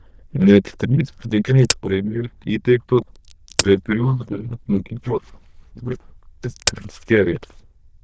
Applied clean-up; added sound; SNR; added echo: neural diffusion model UNIVERSE++.